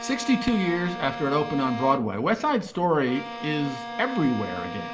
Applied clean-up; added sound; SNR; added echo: none; Bowed string instrument; 10 dB; reverberation time 1.3 s.